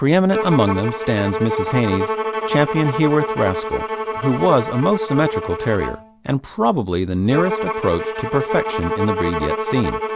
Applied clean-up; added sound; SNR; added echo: none; Bowed string instrument; 4 dB; none.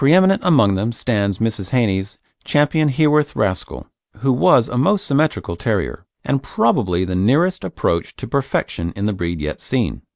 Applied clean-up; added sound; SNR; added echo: none; none; none; none.